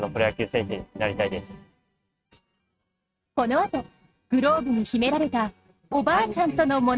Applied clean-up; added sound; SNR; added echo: neural mask model RNNoise.